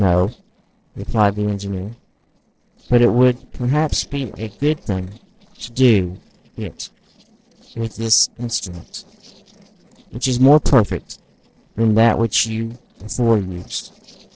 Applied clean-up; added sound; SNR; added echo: neural separator model SepFormer DNS4.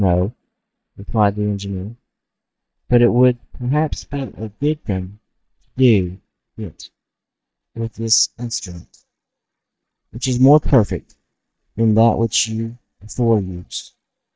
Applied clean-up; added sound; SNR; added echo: neural mask model DeepFilterNet 3.